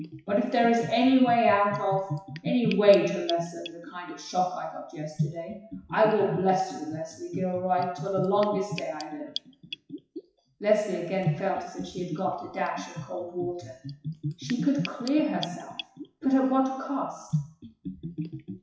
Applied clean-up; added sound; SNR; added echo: classical method WPE with log-MMSE.